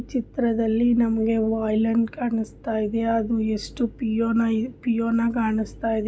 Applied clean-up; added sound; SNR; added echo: none; none; none; none.